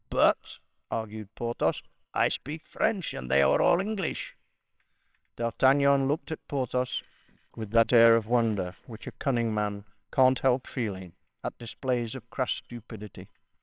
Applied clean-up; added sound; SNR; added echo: neural separator model SepFormer WHAMR!.